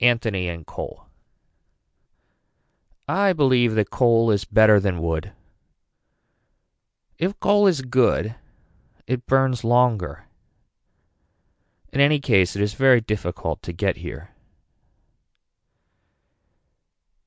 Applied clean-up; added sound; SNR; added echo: none; none; none; none.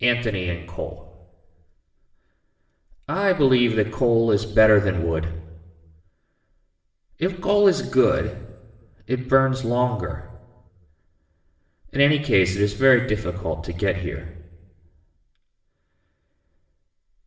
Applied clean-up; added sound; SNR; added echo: none; none; none; reverberation time 1.1 s.